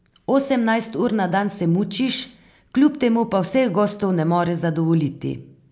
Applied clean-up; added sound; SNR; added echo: none; none; none; none.